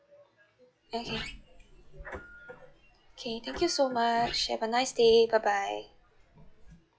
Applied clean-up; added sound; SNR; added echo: classical method log-MMSE.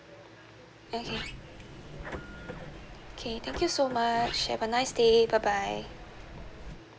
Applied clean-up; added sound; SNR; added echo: none; Sliding door + Printer; 12 dB; none.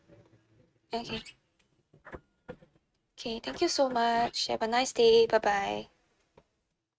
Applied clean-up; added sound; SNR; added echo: neural mask model RNNoise.